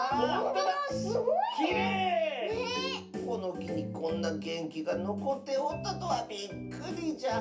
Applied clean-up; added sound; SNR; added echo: none; none; none; reverberation time 0.3 s.